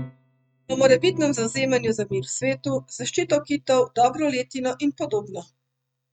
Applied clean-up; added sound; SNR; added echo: neural mask model RNNoise.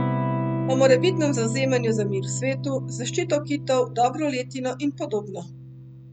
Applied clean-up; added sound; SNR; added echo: none; Electric guitar / Strum; 4 dB; none.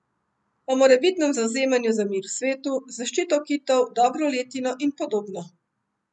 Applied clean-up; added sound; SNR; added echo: none; none; none; none.